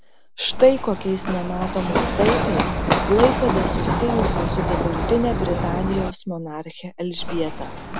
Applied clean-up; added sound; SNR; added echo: none; Run; 0 dB; none.